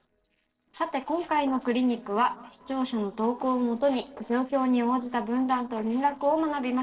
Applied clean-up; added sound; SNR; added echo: neural separator model SepFormer DNS4.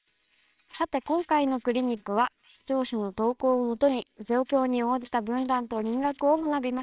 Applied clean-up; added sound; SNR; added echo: neural separator model SepFormer WHAMR!.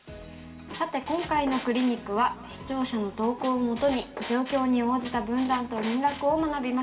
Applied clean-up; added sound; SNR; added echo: none; Squeak; 14 dB; reverberation time 2.3 s.